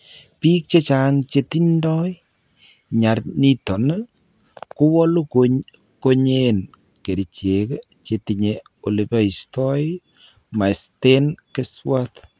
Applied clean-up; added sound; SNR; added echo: none; none; none; none.